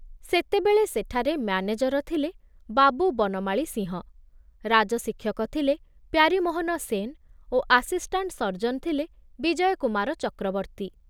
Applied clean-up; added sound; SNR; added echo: none; none; none; none.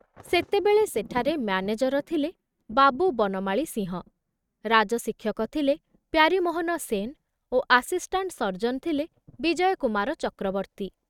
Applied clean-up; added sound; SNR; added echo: neural mask model RNNoise.